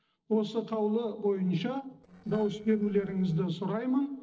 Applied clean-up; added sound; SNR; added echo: neural separator model SepFormer DNS4.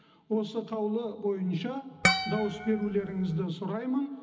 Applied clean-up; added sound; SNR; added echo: none; Harp; 0 dB; reverberation time 0.4 s.